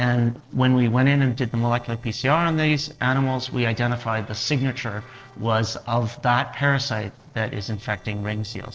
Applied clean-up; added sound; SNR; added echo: neural separator model SepFormer DNS4.